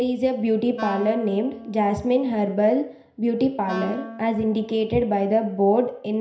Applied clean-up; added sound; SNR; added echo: none; Wind instrument, woodwind instrument; 16 dB; reverberation time 0.5 s.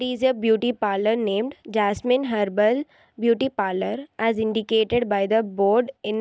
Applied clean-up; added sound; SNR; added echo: none; none; none; none.